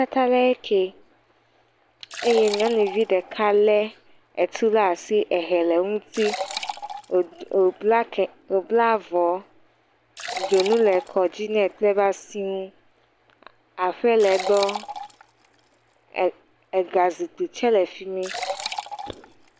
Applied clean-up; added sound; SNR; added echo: none; Liquid; 14 dB; none.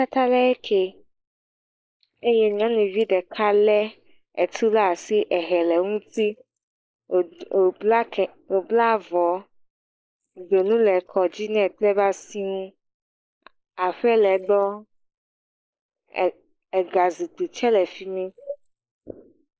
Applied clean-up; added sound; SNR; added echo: neural mask model Resemble Enhance denoiser.